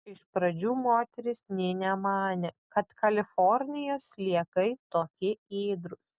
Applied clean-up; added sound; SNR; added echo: none; none; none; none.